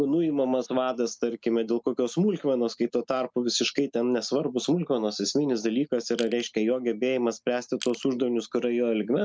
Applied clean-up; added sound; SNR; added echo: neural mask model RNNoise.